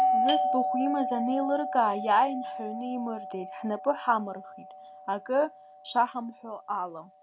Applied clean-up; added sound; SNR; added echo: none; Doorbell; 3 dB; none.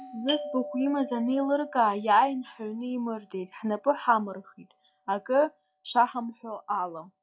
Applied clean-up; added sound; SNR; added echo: classical method log-MMSE.